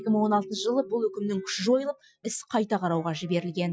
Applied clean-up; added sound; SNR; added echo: classical method Wiener filter.